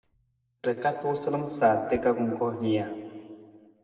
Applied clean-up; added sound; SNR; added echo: neural separator model SepFormer DNS4.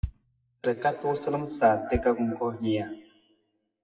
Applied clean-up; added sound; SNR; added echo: classical method WPE with log-MMSE.